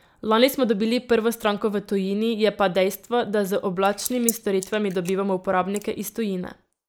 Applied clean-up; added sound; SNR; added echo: neural mask model Resemble Enhance denoiser.